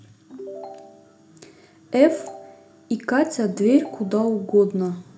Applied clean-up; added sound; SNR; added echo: none; Ringtone / Chime; 17 dB; reverberation time 0.4 s.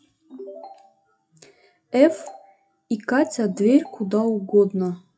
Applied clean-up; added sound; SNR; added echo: classical method WPE with log-MMSE.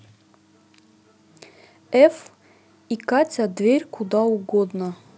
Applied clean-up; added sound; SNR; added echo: none; none; none; none.